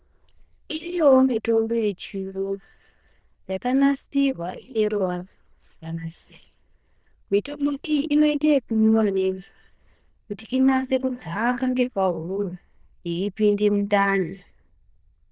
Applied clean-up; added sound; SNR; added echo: neural diffusion model UNIVERSE++.